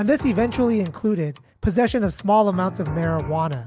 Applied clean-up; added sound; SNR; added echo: none; none; none; none.